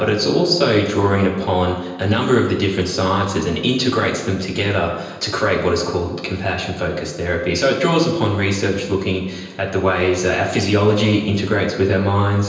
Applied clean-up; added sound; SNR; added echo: none; none; none; reverberation time 1.0 s.